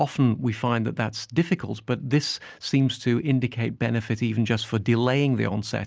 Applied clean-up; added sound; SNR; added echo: none; none; none; none.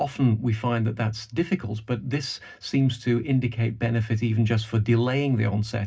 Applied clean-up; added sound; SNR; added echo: none; none; none; reverberation time 0.4 s.